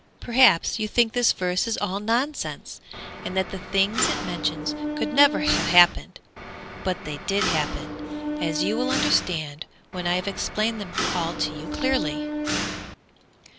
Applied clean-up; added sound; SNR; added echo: none; Mechanisms; 3 dB; none.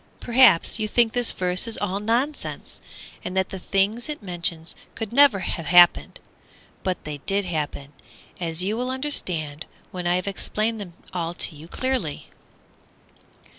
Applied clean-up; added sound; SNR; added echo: none; none; none; none.